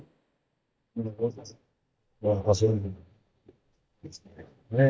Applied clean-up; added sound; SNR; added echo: neural mask model DeepFilterNet 3.